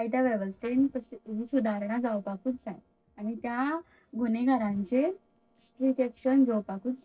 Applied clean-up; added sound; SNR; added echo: neural separator model SepFormer DNS4.